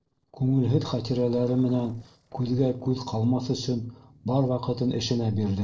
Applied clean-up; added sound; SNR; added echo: neural separator model SepFormer DNS4.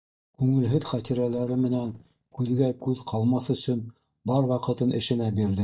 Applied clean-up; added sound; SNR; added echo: neural mask model DeepFilterNet 3.